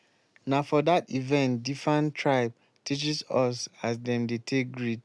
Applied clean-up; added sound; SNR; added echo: none; none; none; none.